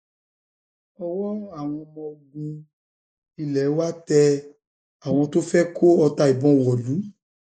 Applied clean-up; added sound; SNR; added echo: neural mask model Resemble Enhance denoiser.